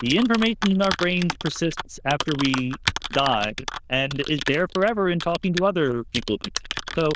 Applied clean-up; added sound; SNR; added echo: neural diffusion model UNIVERSE++.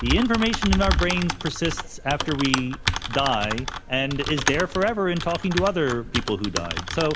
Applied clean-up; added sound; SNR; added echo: none; Typing; 4 dB; none.